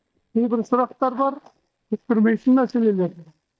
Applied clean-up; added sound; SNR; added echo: neural mask model DeepFilterNet 3.